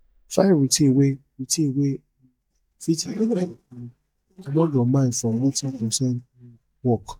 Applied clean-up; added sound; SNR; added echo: neural mask model DeepFilterNet 3.